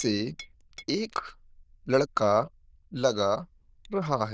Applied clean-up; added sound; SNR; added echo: neural diffusion model UNIVERSE++.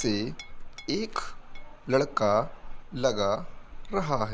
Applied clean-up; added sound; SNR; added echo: none; Chink, clink; 8 dB; none.